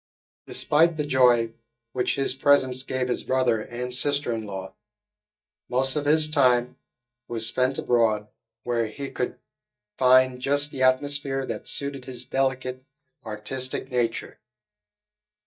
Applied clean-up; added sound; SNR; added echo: neural mask model DeepFilterNet 3.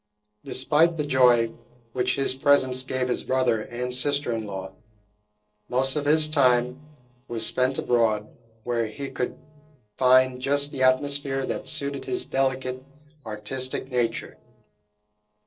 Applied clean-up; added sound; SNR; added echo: neural separator model SepFormer DNS4.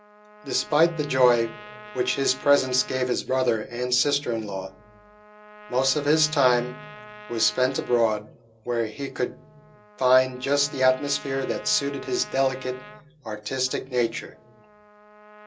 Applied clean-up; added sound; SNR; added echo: none; Trumpet; 19 dB; reverberation time 0.2 s.